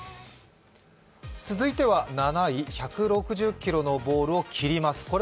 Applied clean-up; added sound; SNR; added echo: none; none; none; none.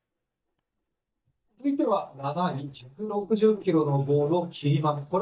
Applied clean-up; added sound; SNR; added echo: neural mask model DeepFilterNet 3.